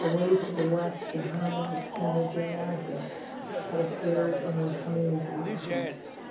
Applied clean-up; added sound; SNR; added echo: none; Chatter; 5 dB; reverberation time 0.6 s.